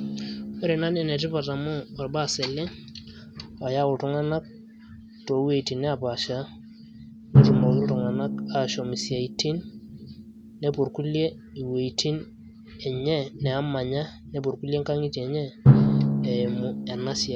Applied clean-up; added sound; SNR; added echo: none; Drum; 0 dB; none.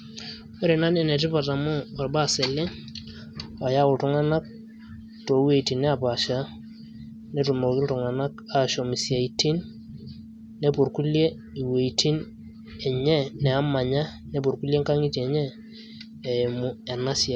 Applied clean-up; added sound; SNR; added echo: none; none; none; none.